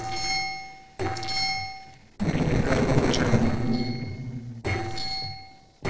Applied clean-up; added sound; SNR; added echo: neural separator model SepFormer DNS4.